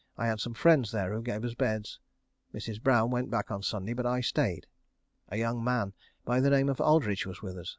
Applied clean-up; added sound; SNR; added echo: none; none; none; none.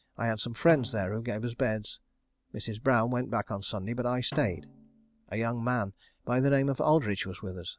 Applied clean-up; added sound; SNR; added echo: none; Snare drum; 19 dB; none.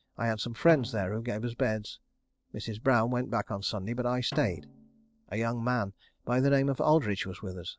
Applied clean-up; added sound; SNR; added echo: neural separator model SepFormer DNS4.